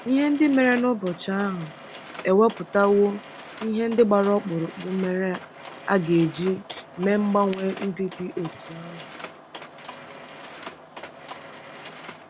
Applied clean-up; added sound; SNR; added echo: none; Mechanisms; 16 dB; none.